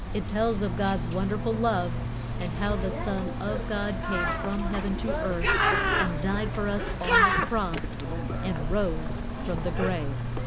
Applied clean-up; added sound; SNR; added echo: none; Bird; -3 dB; none.